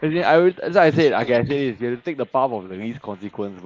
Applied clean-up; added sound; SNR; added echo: neural mask model Resemble Enhance denoiser.